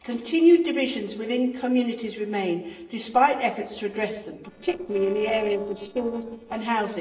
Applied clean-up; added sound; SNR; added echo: neural separator model SepFormer DNS4.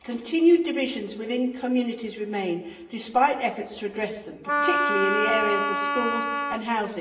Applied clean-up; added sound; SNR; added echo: none; Wind instrument, woodwind instrument; 0 dB; reverberation time 0.8 s.